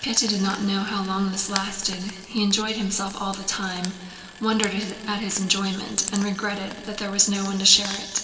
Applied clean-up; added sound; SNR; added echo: none; Frying (food); 13 dB; reverberation time 1.9 s.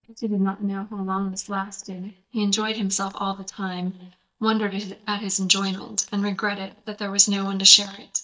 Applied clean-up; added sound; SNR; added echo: neural mask model DeepFilterNet 3.